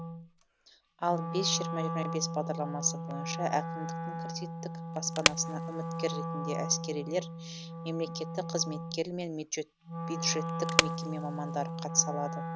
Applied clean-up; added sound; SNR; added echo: none; Wood + Wind instrument, woodwind instrument; 0 dB; none.